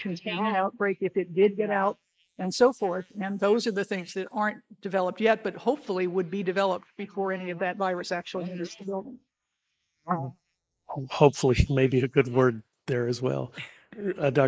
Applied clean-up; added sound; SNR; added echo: neural mask model Resemble Enhance denoiser.